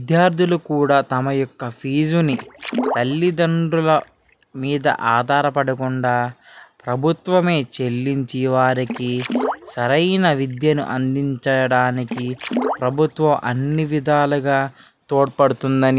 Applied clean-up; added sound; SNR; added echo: none; Water / Splash, splatter; 10 dB; none.